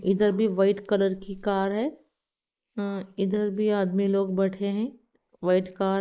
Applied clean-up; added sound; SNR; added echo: neural mask model Resemble Enhance denoiser.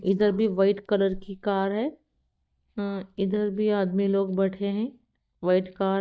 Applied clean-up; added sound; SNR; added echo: neural mask model DeepFilterNet 3.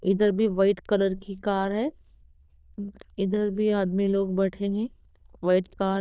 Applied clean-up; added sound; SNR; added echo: neural diffusion model UNIVERSE++.